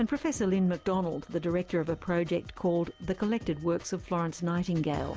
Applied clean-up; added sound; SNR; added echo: none; none; none; none.